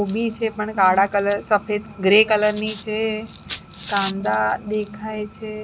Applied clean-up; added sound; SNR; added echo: none; none; none; none.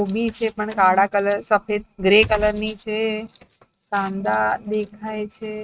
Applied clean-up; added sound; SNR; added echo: neural mask model RNNoise.